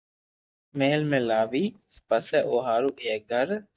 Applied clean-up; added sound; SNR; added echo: neural mask model DeepFilterNet 3.